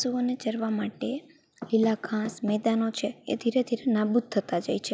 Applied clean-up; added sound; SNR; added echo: none; Knock / Wood; 14 dB; none.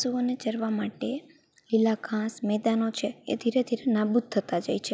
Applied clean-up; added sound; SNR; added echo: none; none; none; none.